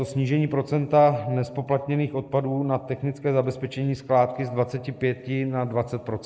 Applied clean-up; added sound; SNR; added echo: neural mask model Resemble Enhance denoiser.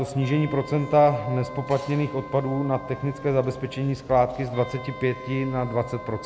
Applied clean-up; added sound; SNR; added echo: none; Wind instrument, woodwind instrument; 16 dB; none.